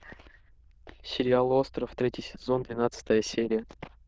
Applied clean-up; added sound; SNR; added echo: neural diffusion model UNIVERSE++.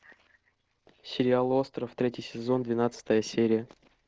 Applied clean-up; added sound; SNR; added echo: neural separator model SepFormer DNS4.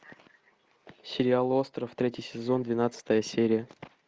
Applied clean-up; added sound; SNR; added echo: none; none; none; none.